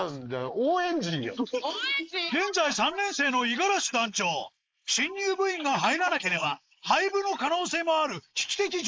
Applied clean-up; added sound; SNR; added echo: neural mask model Resemble Enhance denoiser.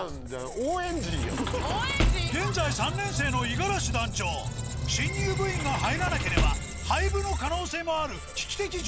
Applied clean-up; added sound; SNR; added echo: none; Sliding door / Slam + Squeak; 0 dB; none.